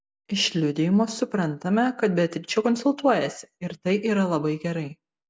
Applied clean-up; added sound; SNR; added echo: none; none; none; none.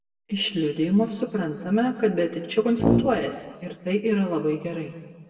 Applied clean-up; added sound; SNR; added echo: none; Brass instrument; -1 dB; reverberation time 1.4 s.